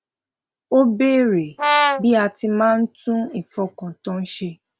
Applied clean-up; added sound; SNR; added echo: none; Brass instrument; -1 dB; none.